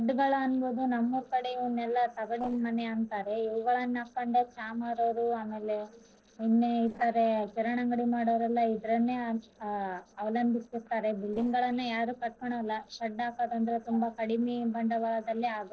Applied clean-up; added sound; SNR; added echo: neural separator model SepFormer DNS4.